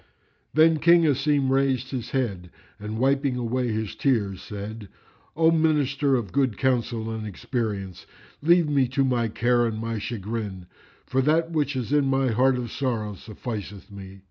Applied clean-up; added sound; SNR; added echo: none; none; none; none.